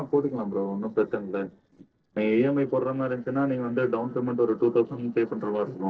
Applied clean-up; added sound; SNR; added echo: neural separator model SepFormer DNS4.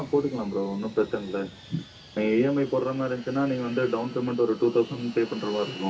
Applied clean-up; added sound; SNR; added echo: none; Fixed-wing aircraft, airplane; 19 dB; reverberation time 0.2 s.